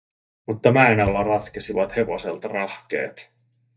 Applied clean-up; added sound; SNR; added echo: neural mask model DeepFilterNet 3.